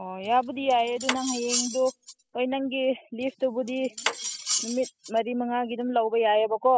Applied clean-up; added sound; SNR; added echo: classical method spectral subtraction.